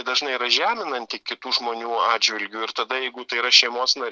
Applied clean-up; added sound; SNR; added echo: none; none; none; none.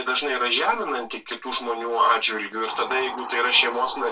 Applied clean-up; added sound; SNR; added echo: none; Hiss; 13 dB; reverberation time 0.2 s.